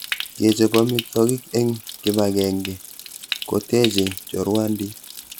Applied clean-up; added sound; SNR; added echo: none; Stream; 11 dB; none.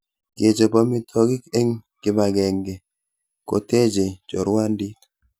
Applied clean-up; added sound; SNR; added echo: none; none; none; none.